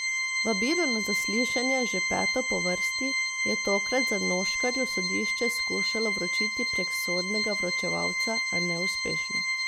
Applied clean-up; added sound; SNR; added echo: none; Organ; -3 dB; none.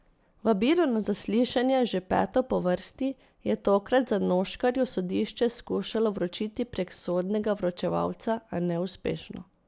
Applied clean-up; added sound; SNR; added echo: none; none; none; none.